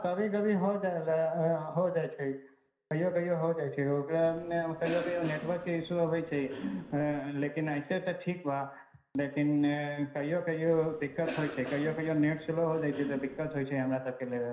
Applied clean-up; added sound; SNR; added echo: none; Cough; 12 dB; reverberation time 0.5 s.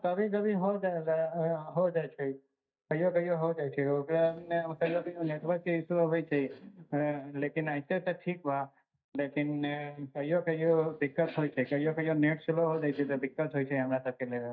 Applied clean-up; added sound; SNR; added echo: neural mask model DeepFilterNet 3.